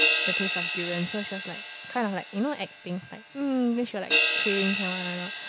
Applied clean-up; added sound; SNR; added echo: none; Crash cymbal; -1 dB; none.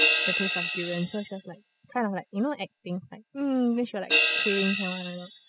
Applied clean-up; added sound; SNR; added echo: classical method spectral subtraction.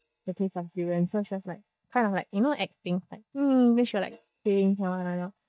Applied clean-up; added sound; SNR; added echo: neural mask model DeepFilterNet 3.